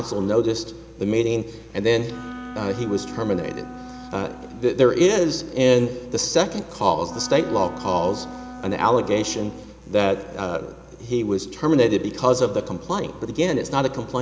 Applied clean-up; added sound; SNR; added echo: none; Wind instrument, woodwind instrument; 15 dB; none.